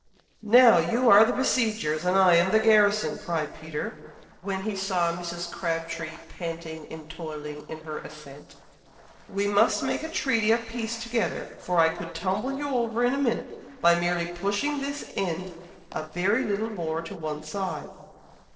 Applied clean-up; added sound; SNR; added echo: neural separator model SepFormer DNS4.